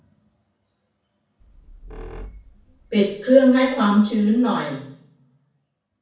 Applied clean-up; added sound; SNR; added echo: none; Squeak; 20 dB; reverberation time 0.6 s.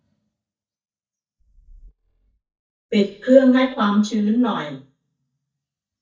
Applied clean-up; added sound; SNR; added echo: neural mask model DeepFilterNet 3.